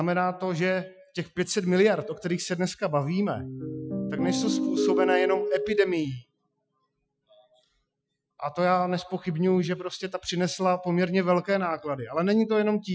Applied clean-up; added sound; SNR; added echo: classical method Wiener filter.